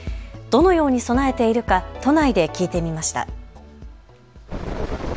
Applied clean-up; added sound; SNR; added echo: none; none; none; none.